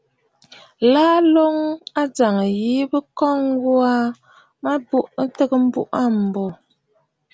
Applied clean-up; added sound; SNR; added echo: none; none; none; none.